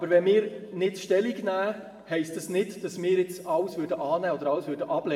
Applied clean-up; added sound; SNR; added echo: none; none; none; reverberation time 1.2 s.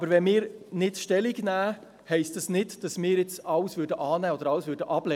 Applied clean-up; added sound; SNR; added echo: none; none; none; none.